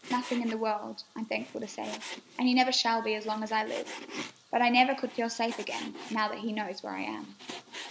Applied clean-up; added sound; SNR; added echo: none; Frying (food); 14 dB; none.